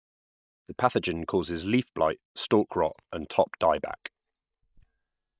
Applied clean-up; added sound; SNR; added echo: neural mask model DeepFilterNet 3.